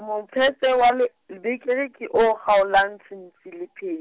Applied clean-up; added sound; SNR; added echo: none; none; none; none.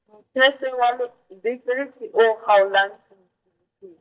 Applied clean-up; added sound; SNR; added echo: neural mask model DeepFilterNet 3.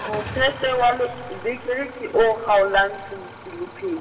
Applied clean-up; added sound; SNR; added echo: none; Idling / Engine starting; 15 dB; reverberation time 1.8 s.